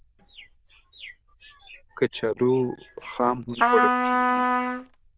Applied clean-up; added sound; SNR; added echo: neural diffusion model UNIVERSE++.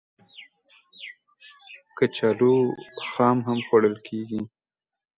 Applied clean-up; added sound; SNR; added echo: none; none; none; none.